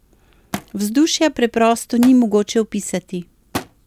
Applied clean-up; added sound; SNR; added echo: none; Thump, thud; 17 dB; none.